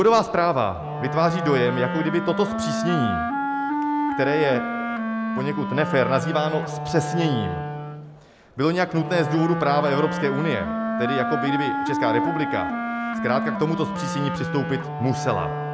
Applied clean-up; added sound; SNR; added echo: none; Wind instrument, woodwind instrument; 3 dB; none.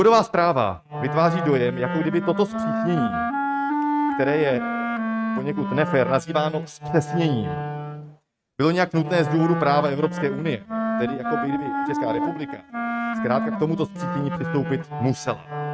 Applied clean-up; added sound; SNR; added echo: neural mask model RNNoise.